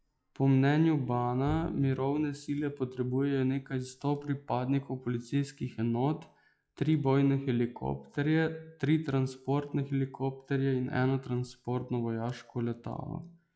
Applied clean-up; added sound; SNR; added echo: classical method log-MMSE.